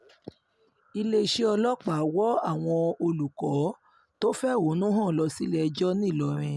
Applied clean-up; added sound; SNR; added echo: none; none; none; none.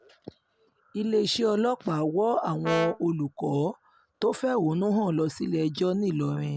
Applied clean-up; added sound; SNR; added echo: none; Brass instrument; 9 dB; none.